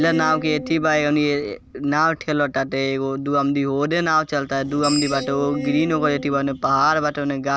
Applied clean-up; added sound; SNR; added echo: none; Screech; 14 dB; none.